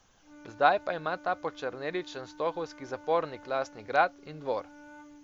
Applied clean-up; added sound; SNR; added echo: none; Wind instrument, woodwind instrument; 20 dB; none.